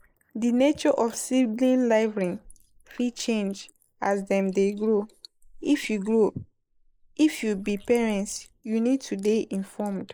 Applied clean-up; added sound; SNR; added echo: neural mask model Resemble Enhance denoiser.